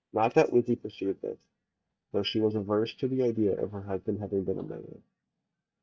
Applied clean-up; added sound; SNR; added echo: neural mask model DeepFilterNet 3.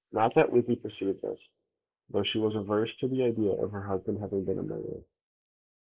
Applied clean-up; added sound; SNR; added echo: neural mask model Resemble Enhance denoiser.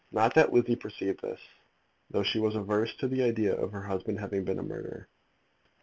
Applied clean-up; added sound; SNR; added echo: none; none; none; none.